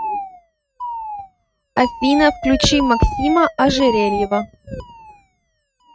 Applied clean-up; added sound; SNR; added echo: neural mask model RNNoise.